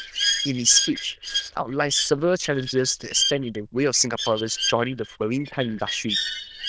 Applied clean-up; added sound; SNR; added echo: neural diffusion model UNIVERSE++.